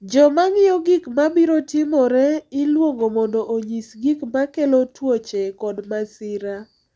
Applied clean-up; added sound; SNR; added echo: none; none; none; none.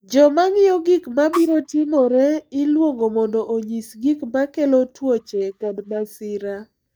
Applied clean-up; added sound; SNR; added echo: neural mask model DeepFilterNet 3.